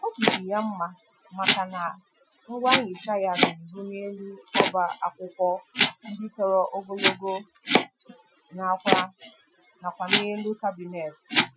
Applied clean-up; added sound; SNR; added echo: classical method Wiener filter.